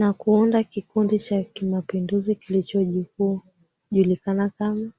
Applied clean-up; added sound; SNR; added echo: none; none; none; none.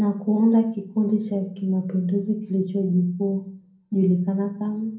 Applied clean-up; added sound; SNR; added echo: none; none; none; reverberation time 0.6 s.